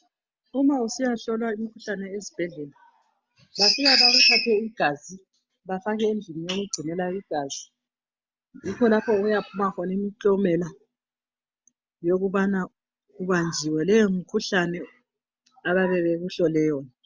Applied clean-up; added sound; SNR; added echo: none; none; none; none.